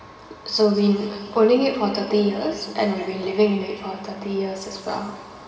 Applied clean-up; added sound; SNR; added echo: none; none; none; reverberation time 2.3 s.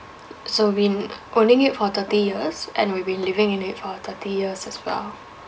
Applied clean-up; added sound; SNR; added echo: none; none; none; none.